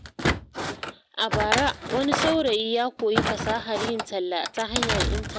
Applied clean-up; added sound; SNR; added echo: none; Thump, thud; 2 dB; none.